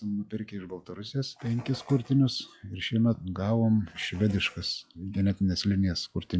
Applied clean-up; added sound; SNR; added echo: classical method log-MMSE.